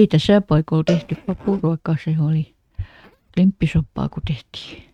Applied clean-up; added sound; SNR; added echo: neural mask model RNNoise.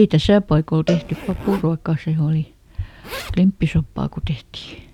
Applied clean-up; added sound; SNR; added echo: none; Cowbell + Zipper (clothing); 15 dB; none.